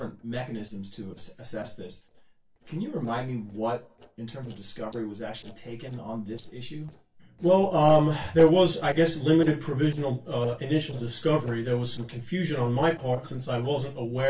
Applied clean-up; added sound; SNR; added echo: neural separator model SepFormer DNS4.